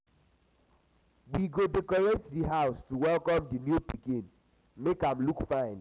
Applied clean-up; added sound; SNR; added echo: none; none; none; none.